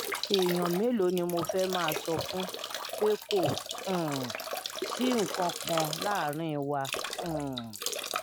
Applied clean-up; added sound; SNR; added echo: none; Drip / Trickle, dribble / Bathtub (filling or washing); 4 dB; none.